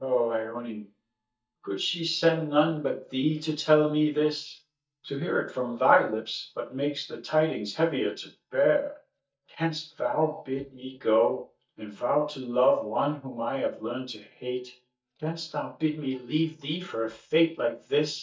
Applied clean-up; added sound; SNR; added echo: neural mask model DeepFilterNet 3.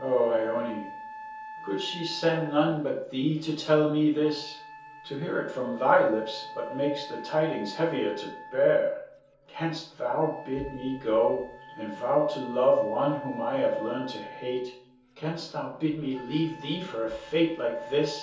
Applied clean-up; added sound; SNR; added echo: none; Wind instrument, woodwind instrument; 16 dB; reverberation time 0.6 s.